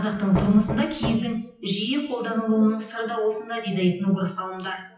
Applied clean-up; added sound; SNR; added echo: classical method WPE with log-MMSE.